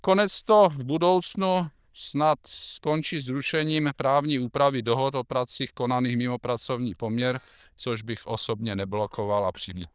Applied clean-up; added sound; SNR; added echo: neural diffusion model UNIVERSE++.